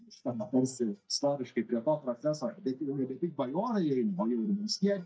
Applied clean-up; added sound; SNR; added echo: neural mask model DeepFilterNet 3.